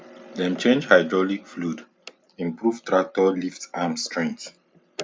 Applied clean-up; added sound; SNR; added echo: none; none; none; none.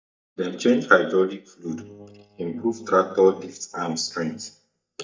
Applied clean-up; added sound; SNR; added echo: neural mask model DeepFilterNet 3.